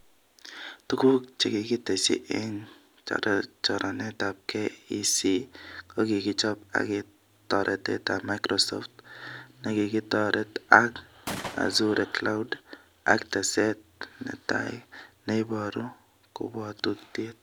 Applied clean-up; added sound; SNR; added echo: none; Gunshot, gunfire; 9 dB; none.